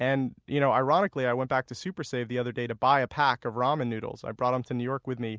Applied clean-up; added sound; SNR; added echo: none; none; none; none.